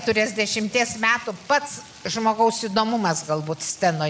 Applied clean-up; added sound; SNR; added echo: none; none; none; none.